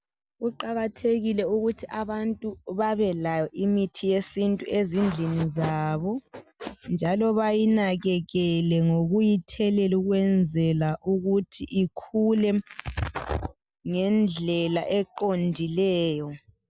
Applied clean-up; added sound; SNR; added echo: none; none; none; none.